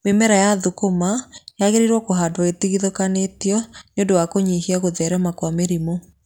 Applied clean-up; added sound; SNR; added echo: none; none; none; none.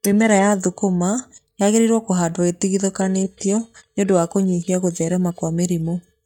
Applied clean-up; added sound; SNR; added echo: neural mask model DeepFilterNet 3.